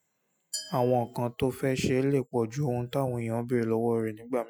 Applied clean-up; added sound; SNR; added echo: classical method Wiener filter.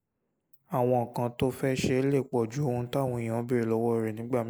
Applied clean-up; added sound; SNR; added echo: neural mask model Resemble Enhance denoiser.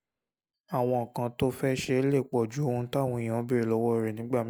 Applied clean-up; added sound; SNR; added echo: neural mask model DeepFilterNet 3.